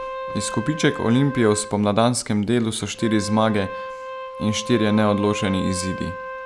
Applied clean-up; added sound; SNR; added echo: none; Wind instrument, woodwind instrument; 11 dB; none.